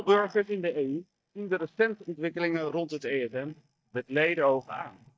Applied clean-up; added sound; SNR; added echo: neural mask model DeepFilterNet 3.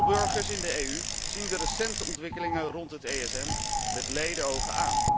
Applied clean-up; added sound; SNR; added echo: none; Bicycle + Bird; -4 dB; none.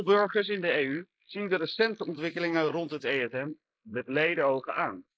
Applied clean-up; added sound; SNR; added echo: neural mask model Resemble Enhance denoiser.